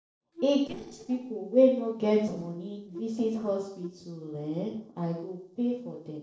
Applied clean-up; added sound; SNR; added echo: neural separator model SepFormer DNS4.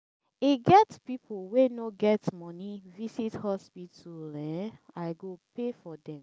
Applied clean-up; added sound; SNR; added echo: none; none; none; none.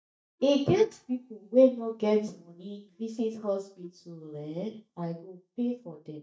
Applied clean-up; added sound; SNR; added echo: neural mask model DeepFilterNet 3.